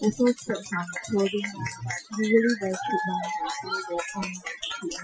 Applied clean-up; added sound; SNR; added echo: classical method Wiener filter.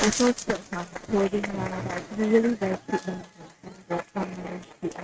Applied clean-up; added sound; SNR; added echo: neural mask model RNNoise.